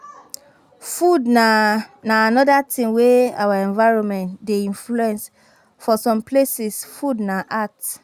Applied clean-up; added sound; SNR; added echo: none; none; none; none.